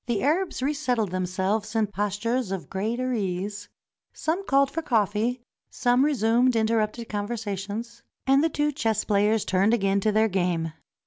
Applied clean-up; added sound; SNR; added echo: none; none; none; none.